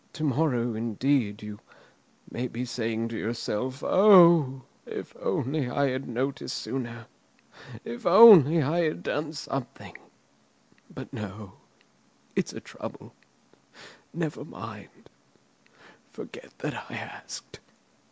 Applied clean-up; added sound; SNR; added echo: none; none; none; none.